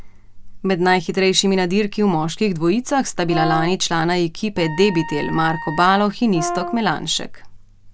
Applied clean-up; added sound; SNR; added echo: none; Brass instrument + Wind instrument, woodwind instrument; 10 dB; none.